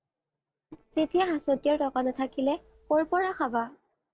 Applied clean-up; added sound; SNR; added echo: neural separator model SepFormer DNS4.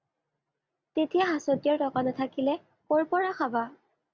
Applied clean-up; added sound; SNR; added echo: none; none; none; none.